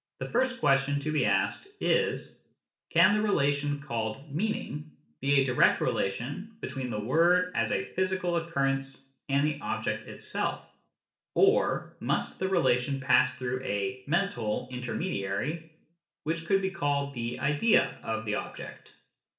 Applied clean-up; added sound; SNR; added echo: none; none; none; reverberation time 0.5 s.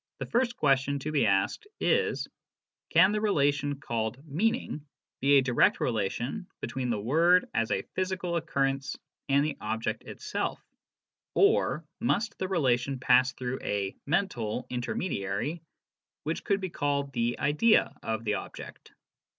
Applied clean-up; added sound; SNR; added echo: none; none; none; none.